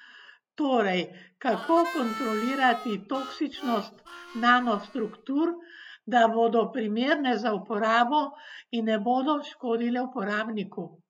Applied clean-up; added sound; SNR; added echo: none; Harmonica; 13 dB; none.